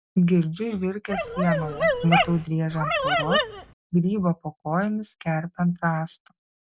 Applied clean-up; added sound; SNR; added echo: none; Dog; 0 dB; none.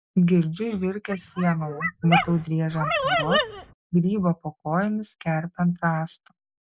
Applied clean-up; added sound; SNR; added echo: neural mask model Resemble Enhance denoiser.